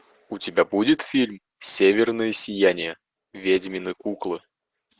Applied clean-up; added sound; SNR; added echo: none; none; none; none.